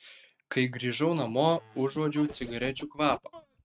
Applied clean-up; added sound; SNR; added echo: neural mask model RNNoise.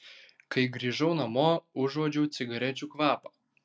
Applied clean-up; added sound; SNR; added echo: none; none; none; none.